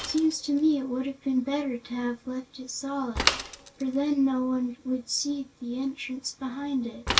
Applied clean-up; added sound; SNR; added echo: none; Mechanisms / Bicycle; 7 dB; reverberation time 0.2 s.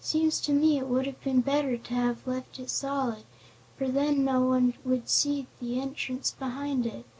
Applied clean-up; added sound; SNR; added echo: none; none; none; none.